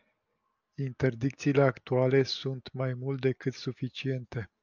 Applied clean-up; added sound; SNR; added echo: none; none; none; none.